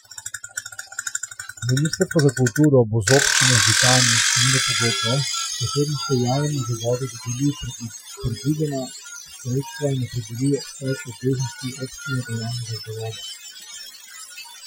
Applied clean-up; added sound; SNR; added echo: classical method Wiener filter.